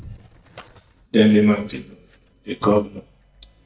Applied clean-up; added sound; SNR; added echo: neural mask model DeepFilterNet 3.